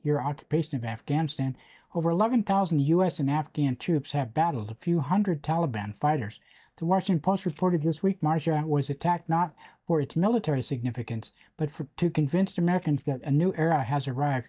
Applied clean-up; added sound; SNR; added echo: neural mask model DeepFilterNet 3.